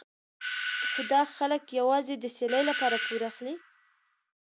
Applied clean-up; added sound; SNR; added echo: none; Doorbell; 4 dB; none.